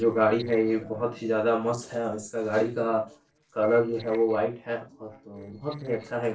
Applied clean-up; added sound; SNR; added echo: neural separator model SepFormer DNS4.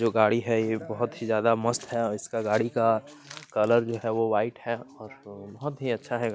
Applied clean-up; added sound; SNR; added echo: none; none; none; none.